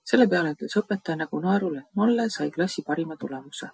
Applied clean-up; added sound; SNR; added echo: none; none; none; none.